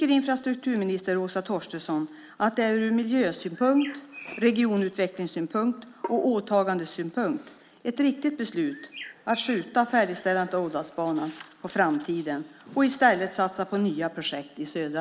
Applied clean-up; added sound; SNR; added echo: none; Bird; 19 dB; none.